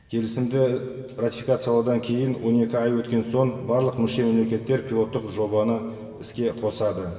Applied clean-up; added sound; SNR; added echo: none; none; none; reverberation time 2.8 s.